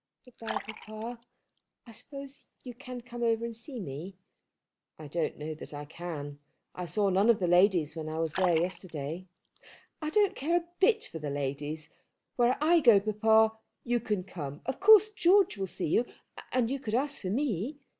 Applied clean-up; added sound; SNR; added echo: none; Fill (with liquid); 13 dB; none.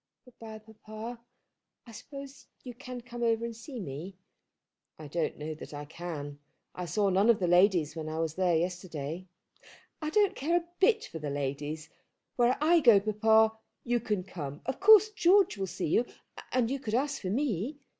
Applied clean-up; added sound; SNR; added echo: none; none; none; none.